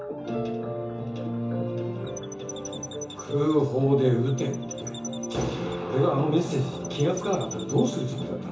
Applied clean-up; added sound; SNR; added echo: none; Chirp, tweet; 17 dB; reverberation time 0.7 s.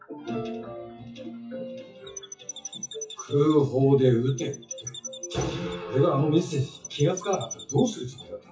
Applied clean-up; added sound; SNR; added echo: classical method WPE with log-MMSE.